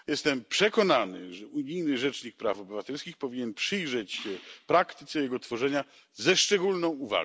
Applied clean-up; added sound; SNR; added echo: none; none; none; none.